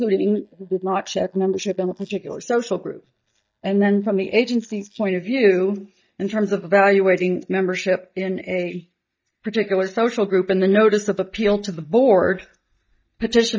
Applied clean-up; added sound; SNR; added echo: neural mask model DeepFilterNet 3.